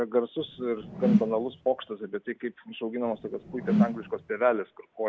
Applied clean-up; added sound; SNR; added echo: none; Whoosh, swoosh, swish; 0 dB; none.